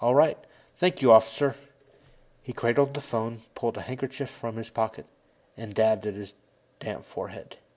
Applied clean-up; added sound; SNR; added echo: none; none; none; none.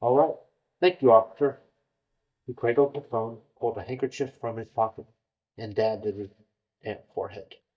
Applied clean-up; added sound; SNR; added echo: neural mask model DeepFilterNet 3.